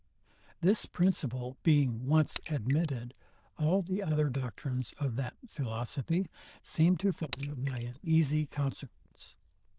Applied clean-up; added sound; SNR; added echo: neural diffusion model UNIVERSE++.